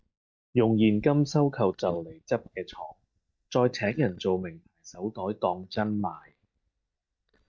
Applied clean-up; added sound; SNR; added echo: neural mask model DeepFilterNet 3.